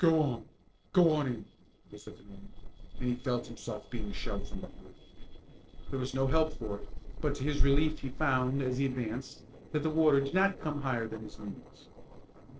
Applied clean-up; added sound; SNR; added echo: neural separator model SepFormer DNS4.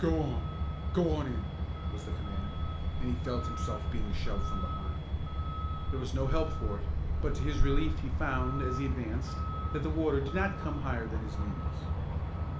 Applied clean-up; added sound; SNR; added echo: none; Truck; -4 dB; reverberation time 0.4 s.